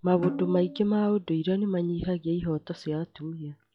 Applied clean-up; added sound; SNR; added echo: classical method log-MMSE.